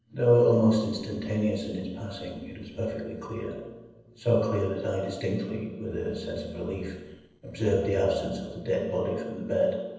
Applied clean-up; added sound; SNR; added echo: neural separator model SepFormer DNS4.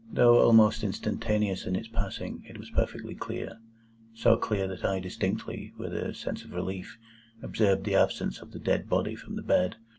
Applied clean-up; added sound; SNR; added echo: none; none; none; none.